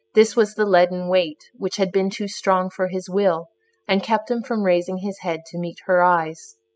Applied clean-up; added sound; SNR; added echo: classical method spectral subtraction.